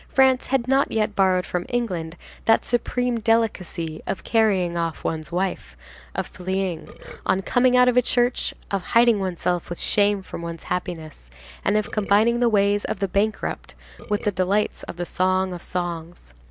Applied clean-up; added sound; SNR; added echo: none; Burping, eructation; 17 dB; none.